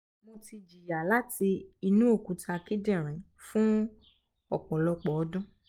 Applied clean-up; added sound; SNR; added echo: none; none; none; none.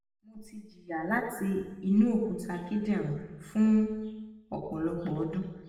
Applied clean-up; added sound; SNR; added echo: none; none; none; reverberation time 1.1 s.